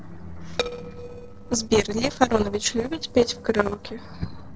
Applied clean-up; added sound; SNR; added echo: neural separator model SepFormer DNS4.